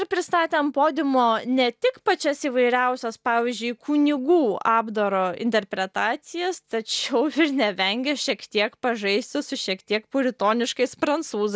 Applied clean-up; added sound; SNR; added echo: none; none; none; none.